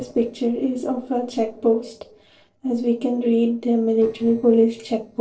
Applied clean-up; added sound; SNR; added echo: neural separator model SepFormer DNS4.